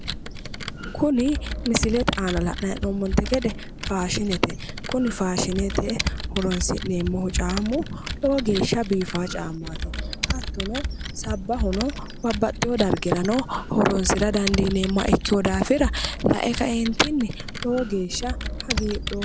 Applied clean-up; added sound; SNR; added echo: none; Computer keyboard; 5 dB; none.